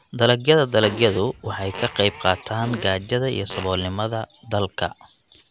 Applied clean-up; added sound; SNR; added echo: none; Fart; 15 dB; none.